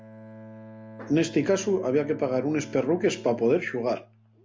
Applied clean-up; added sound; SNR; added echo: none; Bowed string instrument; 17 dB; none.